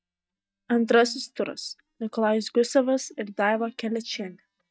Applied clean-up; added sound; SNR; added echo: neural mask model DeepFilterNet 3.